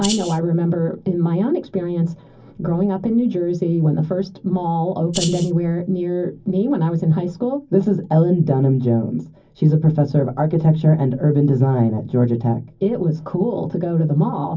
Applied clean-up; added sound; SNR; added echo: none; Rattle (instrument); 9 dB; reverberation time 0.4 s.